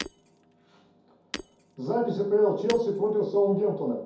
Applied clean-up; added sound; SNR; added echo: none; Shatter; 18 dB; reverberation time 0.6 s.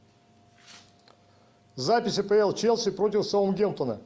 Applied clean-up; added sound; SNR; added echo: none; none; none; none.